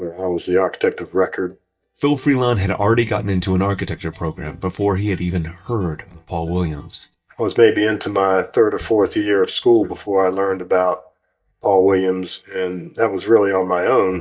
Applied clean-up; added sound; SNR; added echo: neural mask model DeepFilterNet 3.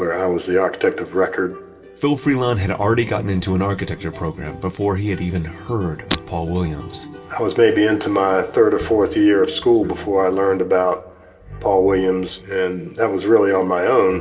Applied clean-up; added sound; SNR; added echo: none; Shatter; 13 dB; reverberation time 1.4 s.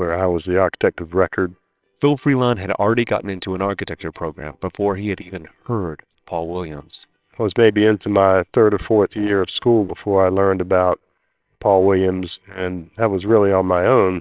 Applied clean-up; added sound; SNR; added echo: neural separator model SepFormer WHAMR!.